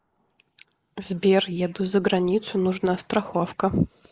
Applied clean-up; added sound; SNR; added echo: neural mask model Resemble Enhance denoiser.